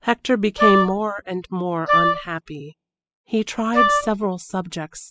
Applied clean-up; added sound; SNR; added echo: classical method spectral subtraction.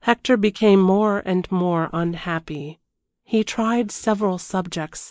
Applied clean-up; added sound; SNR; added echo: neural mask model Resemble Enhance denoiser.